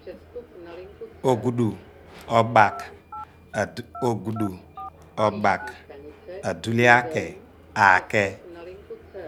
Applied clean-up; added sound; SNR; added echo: none; Subway, metro, underground + Telephone; 15 dB; none.